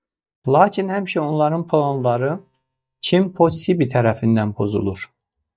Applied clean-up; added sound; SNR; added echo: neural mask model DeepFilterNet 3.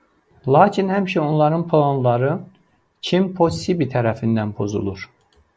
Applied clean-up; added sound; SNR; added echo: none; none; none; none.